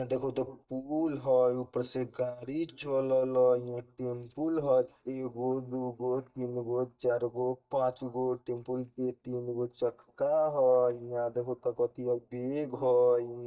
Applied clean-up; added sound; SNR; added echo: neural mask model DeepFilterNet 3.